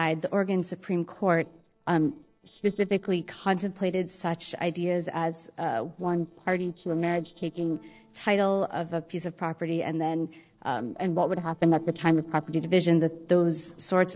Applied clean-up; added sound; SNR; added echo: neural separator model SepFormer DNS4.